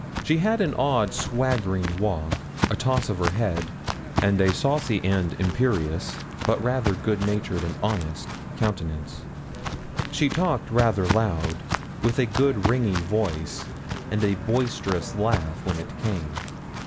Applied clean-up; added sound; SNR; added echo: none; Walk, footsteps; 6 dB; none.